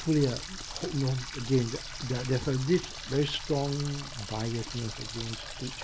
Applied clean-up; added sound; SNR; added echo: none; Water tap, faucet; 9 dB; none.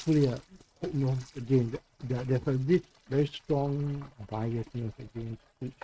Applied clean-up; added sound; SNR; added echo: neural mask model RNNoise.